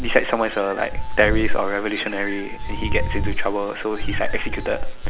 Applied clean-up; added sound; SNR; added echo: none; Meow; -1 dB; none.